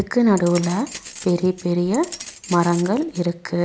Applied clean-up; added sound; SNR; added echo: none; Keys jangling; 16 dB; none.